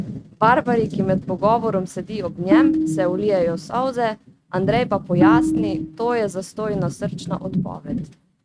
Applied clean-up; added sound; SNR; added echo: neural mask model RNNoise.